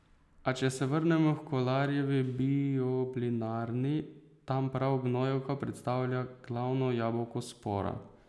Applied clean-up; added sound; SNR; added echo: none; none; none; none.